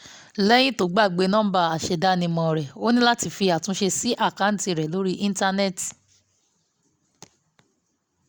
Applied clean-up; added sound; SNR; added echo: none; none; none; none.